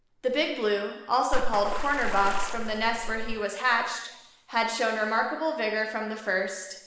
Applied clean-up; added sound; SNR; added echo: none; Water / Splash, splatter; -1 dB; reverberation time 1.1 s.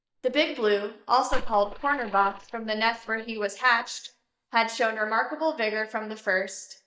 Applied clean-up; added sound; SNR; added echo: neural mask model DeepFilterNet 3.